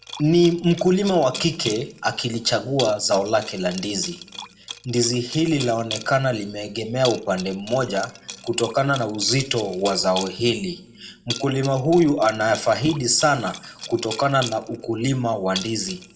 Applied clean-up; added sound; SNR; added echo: none; Liquid; 15 dB; reverberation time 0.4 s.